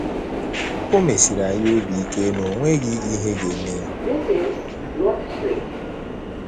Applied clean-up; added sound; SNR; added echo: none; Subway, metro, underground; 2 dB; none.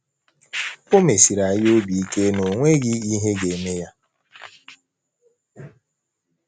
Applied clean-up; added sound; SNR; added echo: none; none; none; none.